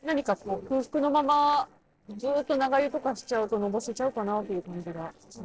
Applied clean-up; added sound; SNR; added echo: neural separator model SepFormer DNS4.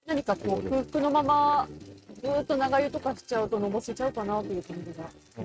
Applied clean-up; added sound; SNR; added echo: neural mask model RNNoise.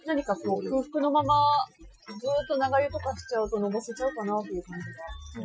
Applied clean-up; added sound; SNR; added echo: classical method Wiener filter.